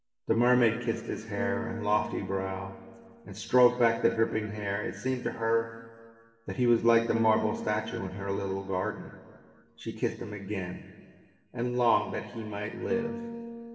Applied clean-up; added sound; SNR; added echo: none; Bass guitar; 14 dB; reverberation time 1.9 s.